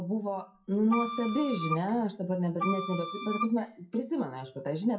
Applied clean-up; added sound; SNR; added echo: classical method WPE with log-MMSE.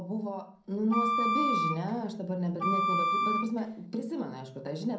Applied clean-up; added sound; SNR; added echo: none; Wind instrument, woodwind instrument; -2 dB; reverberation time 0.6 s.